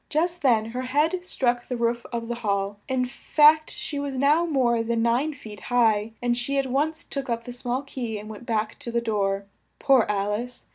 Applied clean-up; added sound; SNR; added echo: none; none; none; none.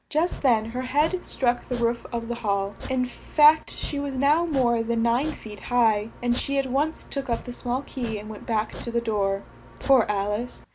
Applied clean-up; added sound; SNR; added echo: none; Domestic sounds, home sounds; 15 dB; none.